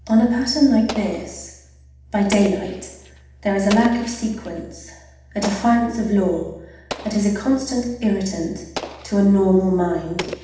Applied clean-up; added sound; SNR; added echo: none; Explosion; 16 dB; reverberation time 0.8 s.